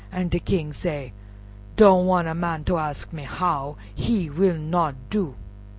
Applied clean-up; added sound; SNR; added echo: none; none; none; none.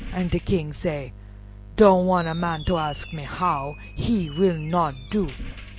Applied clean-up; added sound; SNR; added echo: none; Squeak; 18 dB; none.